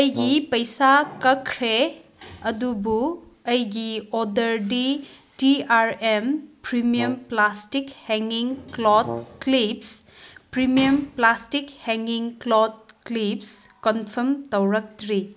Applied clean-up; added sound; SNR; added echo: none; Brass instrument; 15 dB; none.